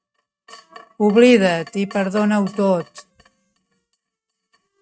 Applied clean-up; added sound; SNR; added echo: neural mask model RNNoise.